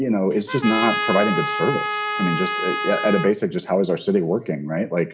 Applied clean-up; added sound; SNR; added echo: none; Trumpet; 4 dB; reverberation time 0.5 s.